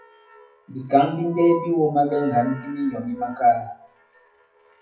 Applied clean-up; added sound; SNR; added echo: classical method WPE with log-MMSE.